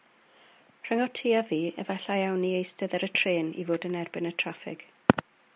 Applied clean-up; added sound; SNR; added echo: none; none; none; none.